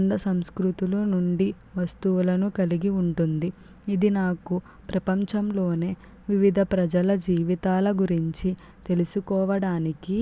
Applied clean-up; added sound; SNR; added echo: none; none; none; none.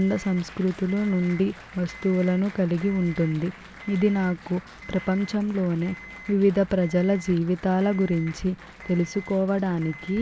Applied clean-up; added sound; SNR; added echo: none; Applause + Alarm; 19 dB; none.